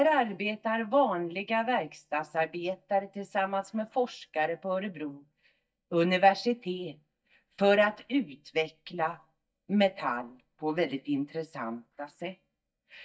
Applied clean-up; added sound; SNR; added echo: neural mask model DeepFilterNet 3.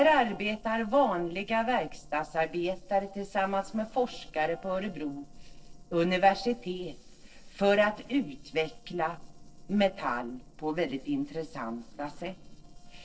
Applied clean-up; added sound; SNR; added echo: neural separator model SepFormer DNS4.